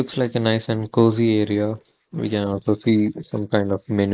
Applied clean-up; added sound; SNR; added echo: neural mask model Resemble Enhance denoiser.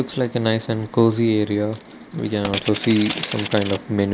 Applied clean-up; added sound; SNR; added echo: none; Coin (dropping); 12 dB; none.